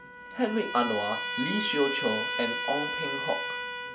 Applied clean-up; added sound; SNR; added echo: none; Trumpet; 2 dB; reverberation time 0.2 s.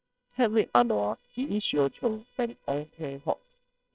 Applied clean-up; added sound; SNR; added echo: neural separator model SepFormer WHAMR!.